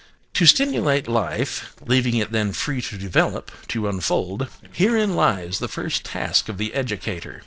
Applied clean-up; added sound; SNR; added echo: neural separator model SepFormer DNS4.